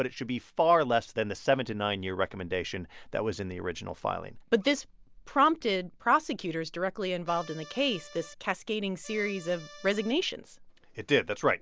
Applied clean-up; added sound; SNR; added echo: none; Accordion; 19 dB; none.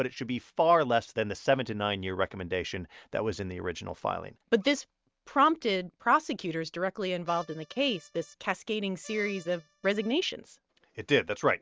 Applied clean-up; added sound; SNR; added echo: neural mask model RNNoise.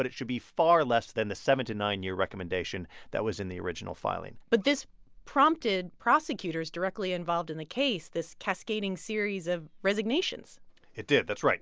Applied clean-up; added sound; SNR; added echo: none; none; none; none.